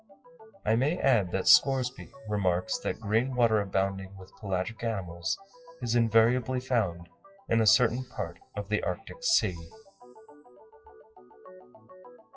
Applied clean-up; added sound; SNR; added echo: classical method WPE with log-MMSE.